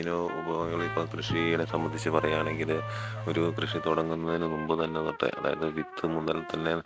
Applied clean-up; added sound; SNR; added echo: none; Trumpet + Engine / Domestic sounds, home sounds; 8 dB; none.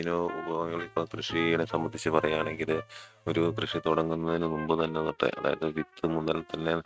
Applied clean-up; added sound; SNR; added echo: neural mask model RNNoise.